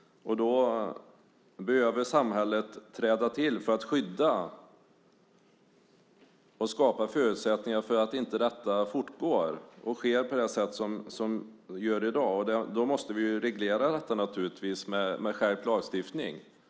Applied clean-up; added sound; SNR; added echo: none; none; none; none.